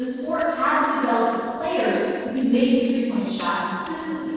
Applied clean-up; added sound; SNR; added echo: neural separator model SepFormer DNS4.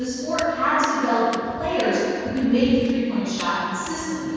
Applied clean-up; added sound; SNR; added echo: none; Walk, footsteps; 17 dB; reverberation time 2.1 s.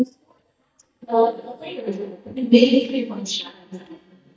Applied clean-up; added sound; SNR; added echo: neural mask model DeepFilterNet 3.